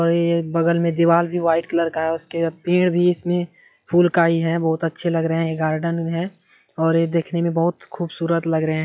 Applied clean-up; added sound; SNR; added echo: classical method log-MMSE.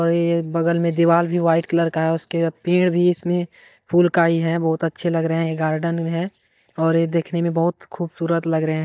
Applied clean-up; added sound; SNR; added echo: neural mask model DeepFilterNet 3.